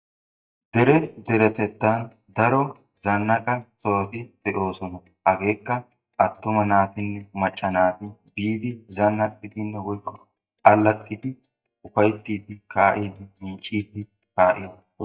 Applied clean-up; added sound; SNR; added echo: neural mask model DeepFilterNet 3.